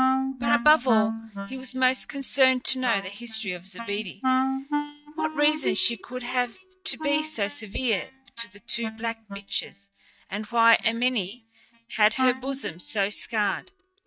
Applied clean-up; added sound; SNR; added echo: neural mask model DeepFilterNet 3.